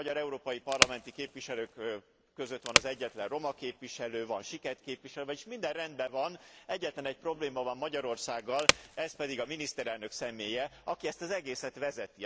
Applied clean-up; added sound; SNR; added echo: none; Wood; -4 dB; none.